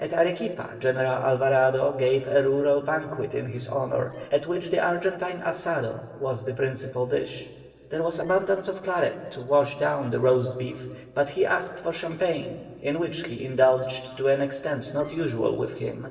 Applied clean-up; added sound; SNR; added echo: neural separator model SepFormer DNS4.